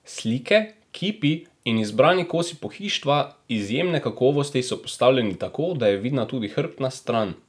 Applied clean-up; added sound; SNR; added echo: none; none; none; none.